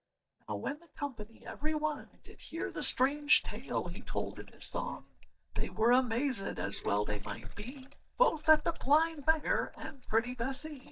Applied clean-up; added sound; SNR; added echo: neural mask model DeepFilterNet 3.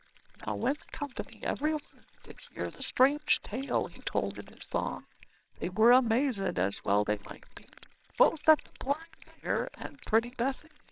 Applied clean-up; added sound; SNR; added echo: neural separator model SepFormer WHAMR!.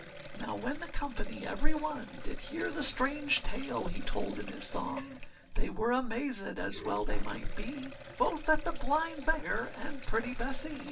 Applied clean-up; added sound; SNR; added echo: none; Sink (filling or washing); 17 dB; reverberation time 0.2 s.